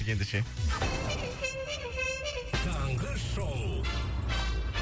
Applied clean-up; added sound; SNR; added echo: none; Engine / Truck / Car + Keys jangling; 19 dB; none.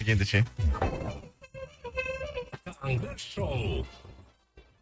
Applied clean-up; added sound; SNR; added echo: neural mask model RNNoise.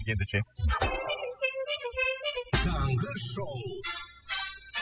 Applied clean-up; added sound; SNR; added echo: classical method spectral subtraction.